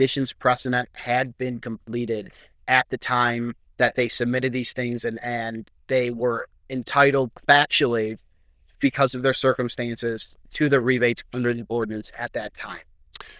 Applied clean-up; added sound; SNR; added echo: neural diffusion model UNIVERSE++.